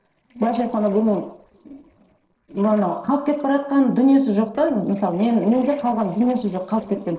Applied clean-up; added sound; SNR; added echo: neural separator model SepFormer DNS4.